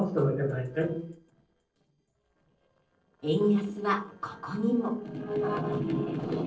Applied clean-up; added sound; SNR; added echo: neural separator model SepFormer DNS4.